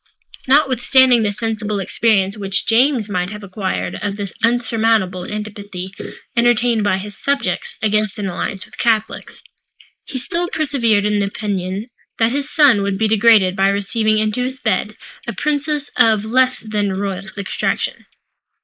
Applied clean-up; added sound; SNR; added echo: neural mask model Resemble Enhance denoiser.